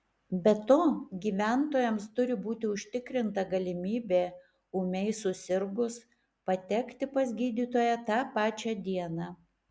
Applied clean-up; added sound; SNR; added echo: none; none; none; none.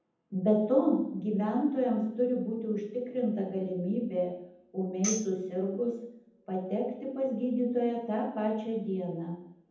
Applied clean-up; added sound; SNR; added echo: none; Tambourine; 10 dB; reverberation time 0.8 s.